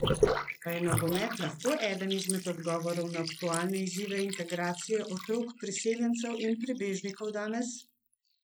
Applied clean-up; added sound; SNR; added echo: neural mask model Resemble Enhance denoiser.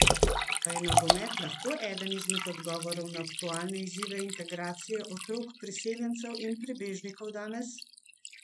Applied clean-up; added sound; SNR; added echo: none; Liquid; -4 dB; none.